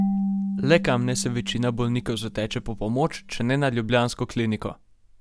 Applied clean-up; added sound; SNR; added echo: none; Marimba, xylophone / Wood; 7 dB; none.